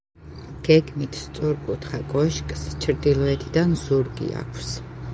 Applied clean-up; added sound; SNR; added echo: none; none; none; none.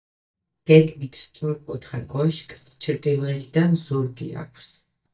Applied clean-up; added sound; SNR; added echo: neural mask model DeepFilterNet 3.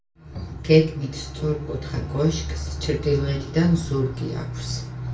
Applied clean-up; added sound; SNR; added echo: none; Bowed string instrument; 19 dB; reverberation time 0.4 s.